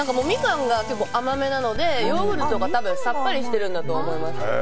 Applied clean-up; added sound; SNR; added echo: none; Bicycle; 1 dB; none.